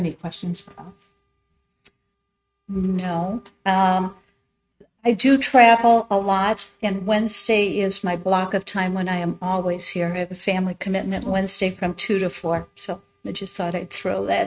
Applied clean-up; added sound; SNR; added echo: neural mask model RNNoise.